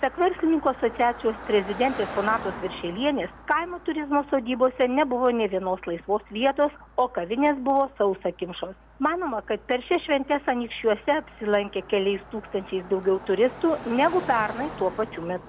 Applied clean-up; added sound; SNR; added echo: none; Car passing by; 17 dB; none.